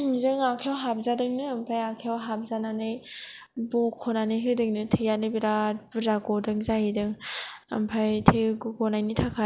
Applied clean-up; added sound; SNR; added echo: none; none; none; none.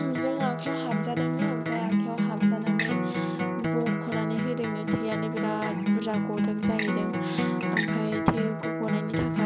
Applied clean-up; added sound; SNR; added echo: none; Acoustic guitar; -4 dB; none.